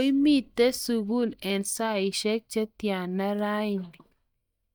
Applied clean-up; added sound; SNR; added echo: neural mask model DeepFilterNet 3.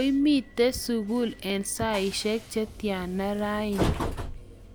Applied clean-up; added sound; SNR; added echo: none; Train; 8 dB; none.